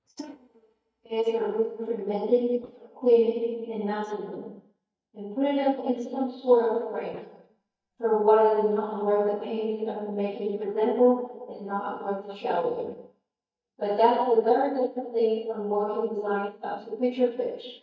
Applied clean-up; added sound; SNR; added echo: neural mask model DeepFilterNet 3.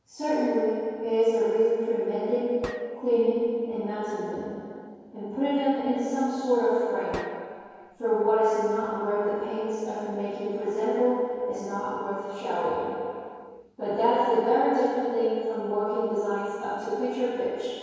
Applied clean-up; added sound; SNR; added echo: none; Gunshot, gunfire; 17 dB; reverberation time 2.2 s.